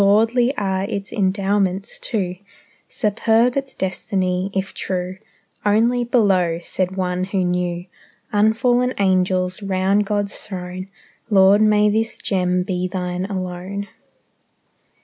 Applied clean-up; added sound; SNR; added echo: none; none; none; none.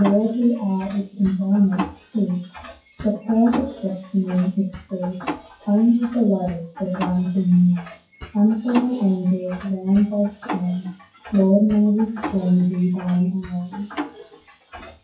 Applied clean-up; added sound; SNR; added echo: classical method WPE with log-MMSE.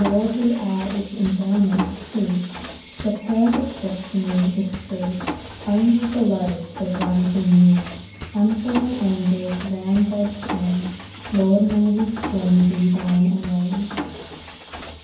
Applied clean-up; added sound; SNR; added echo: none; Mechanisms; 13 dB; reverberation time 0.9 s.